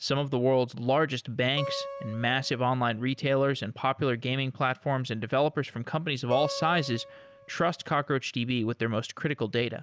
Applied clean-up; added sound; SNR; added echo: none; Acoustic guitar; 12 dB; none.